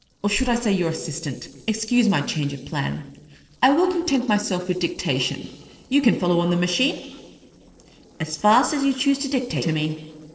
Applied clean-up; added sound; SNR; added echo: neural separator model SepFormer DNS4.